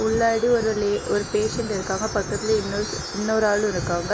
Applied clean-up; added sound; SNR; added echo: none; Wind chime; 14 dB; none.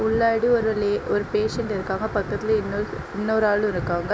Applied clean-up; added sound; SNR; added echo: none; none; none; none.